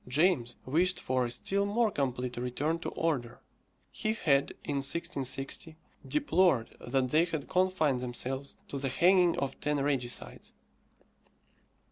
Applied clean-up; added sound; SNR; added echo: none; none; none; none.